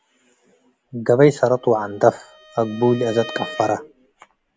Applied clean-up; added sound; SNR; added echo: none; Bowed string instrument; 18 dB; none.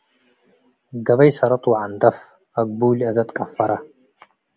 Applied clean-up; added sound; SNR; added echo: none; none; none; none.